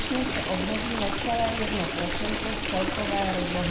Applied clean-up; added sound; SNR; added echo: none; Stream; -1 dB; reverberation time 0.7 s.